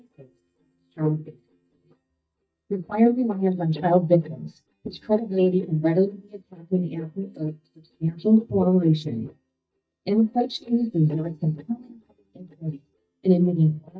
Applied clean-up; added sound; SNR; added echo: neural mask model DeepFilterNet 3.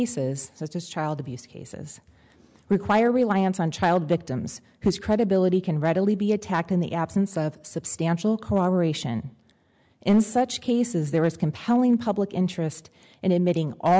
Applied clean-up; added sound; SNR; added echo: none; none; none; none.